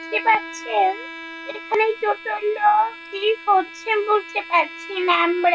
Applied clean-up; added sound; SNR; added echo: none; Bowed string instrument; 15 dB; none.